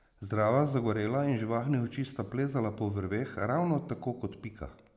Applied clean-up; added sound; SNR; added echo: none; none; none; none.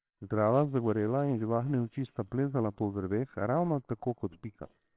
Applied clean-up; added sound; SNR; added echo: neural separator model SepFormer WHAMR!.